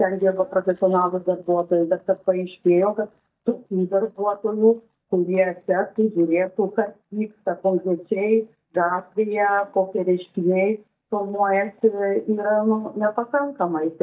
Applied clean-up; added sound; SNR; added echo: neural mask model DeepFilterNet 3.